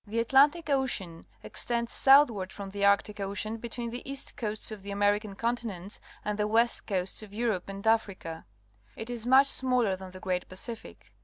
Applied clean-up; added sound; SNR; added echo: none; none; none; none.